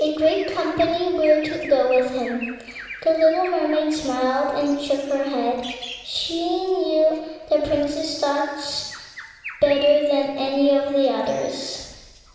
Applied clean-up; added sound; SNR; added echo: none; Bird vocalization, bird call, bird song; 18 dB; reverberation time 1.3 s.